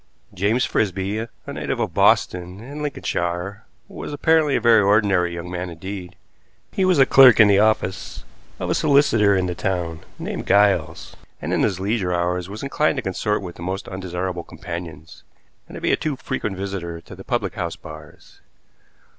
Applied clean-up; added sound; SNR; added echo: none; none; none; none.